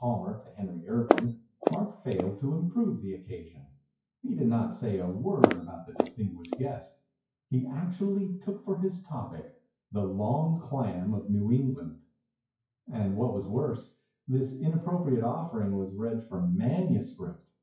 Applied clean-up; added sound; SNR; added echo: classical method WPE with log-MMSE.